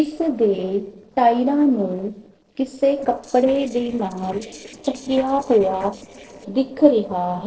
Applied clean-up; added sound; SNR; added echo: neural separator model SepFormer DNS4.